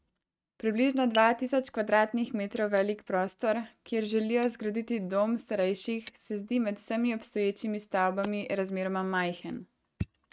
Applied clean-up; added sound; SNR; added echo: neural mask model RNNoise.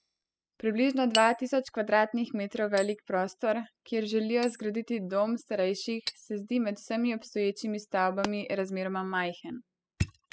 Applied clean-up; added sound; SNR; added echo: classical method spectral subtraction.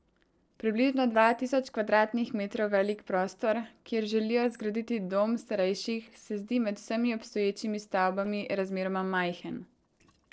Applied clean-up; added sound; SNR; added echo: neural separator model SepFormer DNS4.